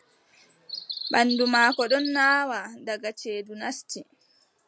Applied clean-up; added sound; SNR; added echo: none; Bird vocalization, bird call, bird song; 11 dB; none.